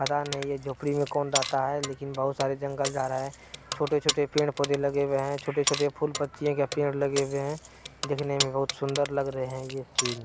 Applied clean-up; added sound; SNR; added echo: none; Keys jangling; 8 dB; none.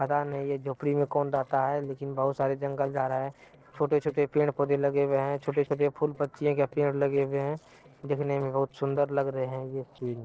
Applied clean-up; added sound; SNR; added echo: neural separator model SepFormer DNS4.